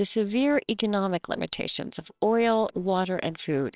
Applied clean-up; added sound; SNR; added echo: neural separator model SepFormer WHAMR!.